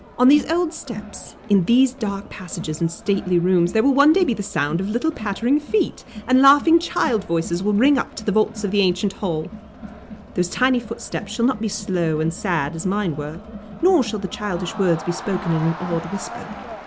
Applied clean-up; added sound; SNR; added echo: none; Crowd; 15 dB; none.